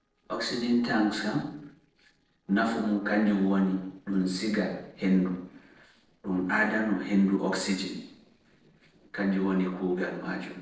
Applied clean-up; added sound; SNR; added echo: neural separator model SepFormer DNS4.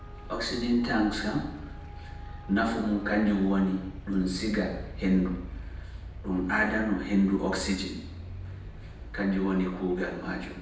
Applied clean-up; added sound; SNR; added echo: none; Traffic noise, roadway noise; 12 dB; reverberation time 0.9 s.